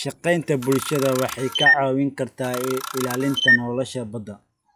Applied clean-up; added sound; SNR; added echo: classical method log-MMSE.